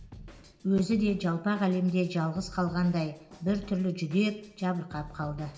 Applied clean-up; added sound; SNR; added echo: none; Drum kit; 19 dB; reverberation time 0.6 s.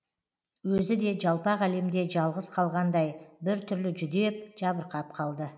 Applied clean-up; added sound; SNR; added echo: none; none; none; none.